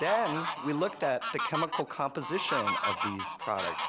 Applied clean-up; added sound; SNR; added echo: none; Fowl; 2 dB; none.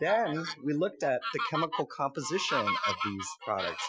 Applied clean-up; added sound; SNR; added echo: classical method Wiener filter.